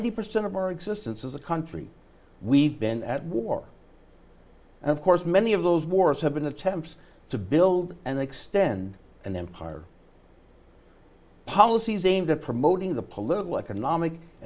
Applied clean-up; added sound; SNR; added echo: none; none; none; none.